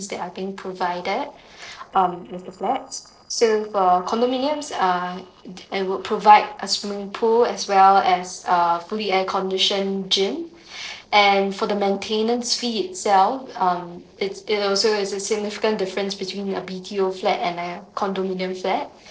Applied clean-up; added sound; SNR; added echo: neural separator model SepFormer DNS4.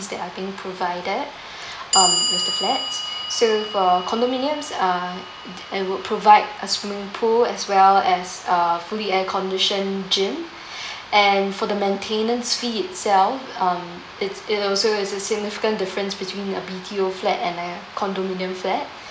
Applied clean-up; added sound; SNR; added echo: none; Clock; 10 dB; none.